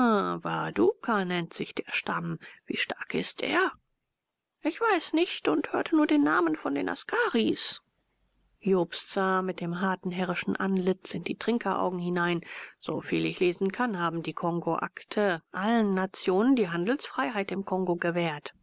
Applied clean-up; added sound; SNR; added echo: none; none; none; none.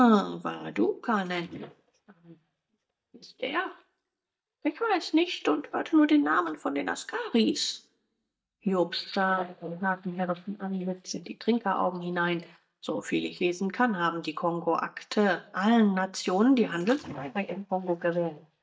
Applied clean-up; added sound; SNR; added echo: neural mask model DeepFilterNet 3.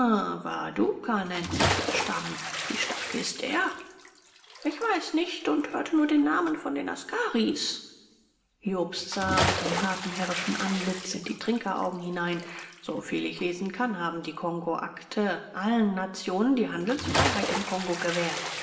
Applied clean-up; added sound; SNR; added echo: none; Bathtub (filling or washing) / Splash, splatter; 6 dB; reverberation time 1.0 s.